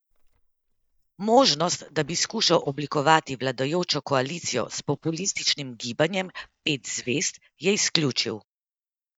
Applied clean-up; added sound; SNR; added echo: neural mask model DeepFilterNet 3.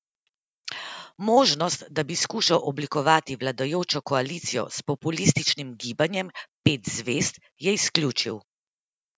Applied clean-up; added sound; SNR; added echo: none; none; none; none.